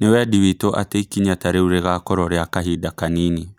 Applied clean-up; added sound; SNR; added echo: none; none; none; none.